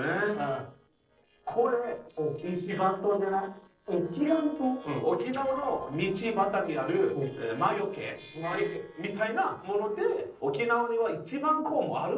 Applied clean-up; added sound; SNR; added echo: neural separator model SepFormer DNS4.